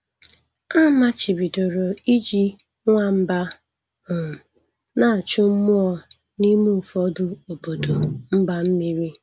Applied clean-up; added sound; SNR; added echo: none; none; none; none.